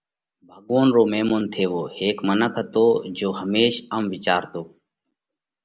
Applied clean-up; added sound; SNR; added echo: none; none; none; none.